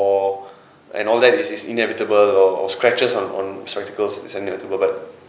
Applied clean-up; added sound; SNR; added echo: none; none; none; none.